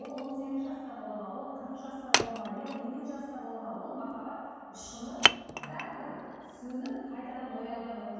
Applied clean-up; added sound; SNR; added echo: none; Wood; -2 dB; reverberation time 2.1 s.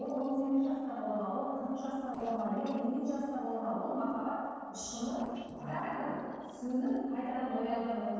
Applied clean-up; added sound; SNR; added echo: neural separator model SepFormer DNS4.